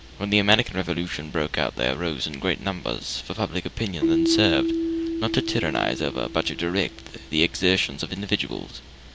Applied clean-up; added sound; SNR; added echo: none; Keyboard (musical); 5 dB; none.